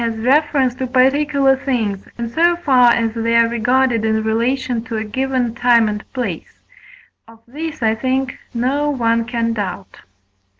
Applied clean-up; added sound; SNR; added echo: none; none; none; none.